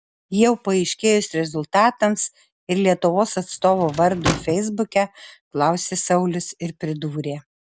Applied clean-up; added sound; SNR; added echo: none; Drawer open or close / Wood; 7 dB; none.